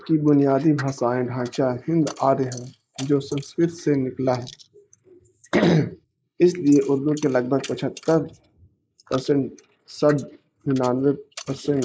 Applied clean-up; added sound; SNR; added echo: neural mask model Resemble Enhance denoiser.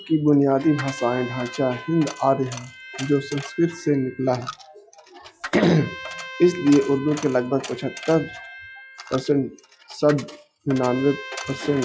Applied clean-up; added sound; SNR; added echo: classical method log-MMSE.